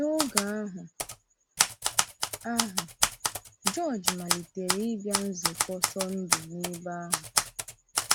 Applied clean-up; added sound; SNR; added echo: none; Typewriter; -4 dB; none.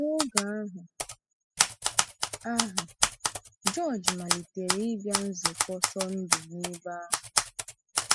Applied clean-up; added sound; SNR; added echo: classical method spectral subtraction.